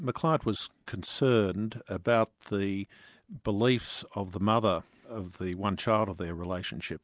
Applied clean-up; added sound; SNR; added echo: none; none; none; none.